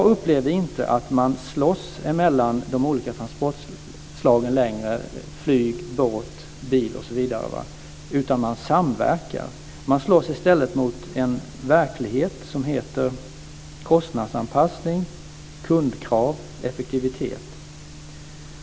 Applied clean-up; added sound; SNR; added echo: none; none; none; none.